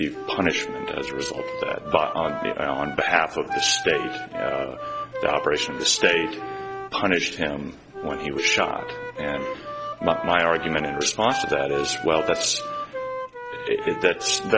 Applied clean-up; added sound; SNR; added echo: none; Wind instrument, woodwind instrument; 7 dB; none.